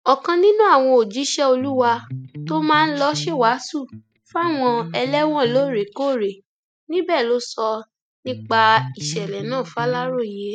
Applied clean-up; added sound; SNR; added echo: neural mask model DeepFilterNet 3.